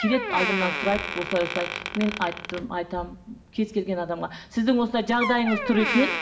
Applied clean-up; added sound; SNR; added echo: none; Door; 6 dB; reverberation time 0.6 s.